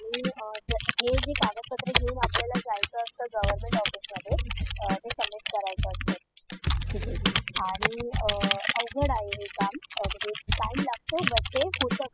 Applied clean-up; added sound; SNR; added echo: classical method spectral subtraction.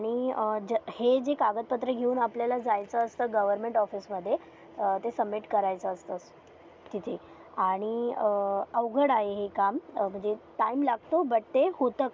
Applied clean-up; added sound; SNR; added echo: none; none; none; none.